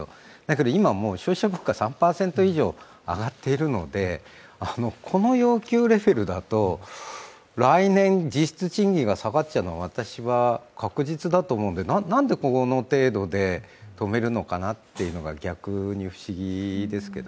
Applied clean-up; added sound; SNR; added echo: none; none; none; none.